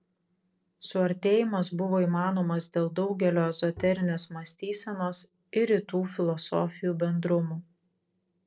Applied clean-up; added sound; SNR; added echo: neural separator model SepFormer DNS4.